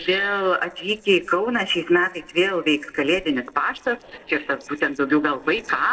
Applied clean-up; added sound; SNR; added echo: neural separator model SepFormer DNS4.